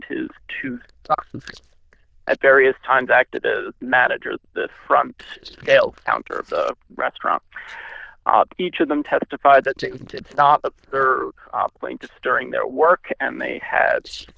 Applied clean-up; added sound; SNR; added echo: neural diffusion model UNIVERSE++.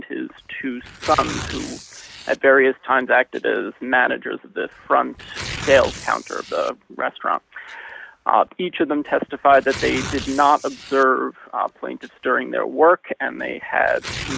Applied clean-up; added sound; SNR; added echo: none; Tearing; 15 dB; none.